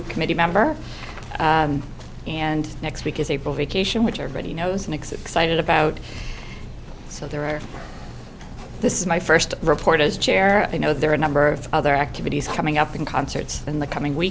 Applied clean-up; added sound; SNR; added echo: none; none; none; none.